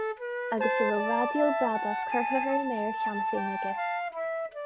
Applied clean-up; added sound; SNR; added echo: none; Wind instrument, woodwind instrument + Trumpet; -1 dB; none.